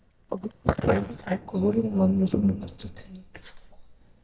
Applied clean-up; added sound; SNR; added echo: neural mask model DeepFilterNet 3.